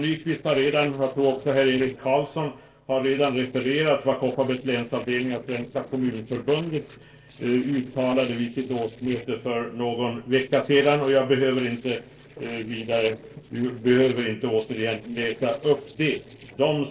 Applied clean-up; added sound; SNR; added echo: neural separator model SepFormer DNS4.